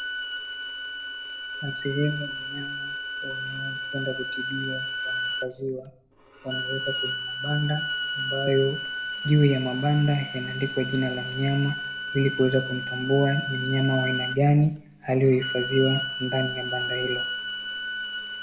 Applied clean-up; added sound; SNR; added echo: none; Bowed string instrument; 5 dB; reverberation time 0.5 s.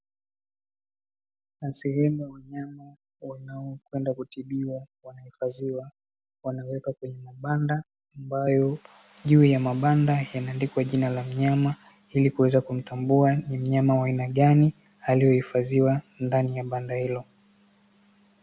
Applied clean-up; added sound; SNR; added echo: none; none; none; none.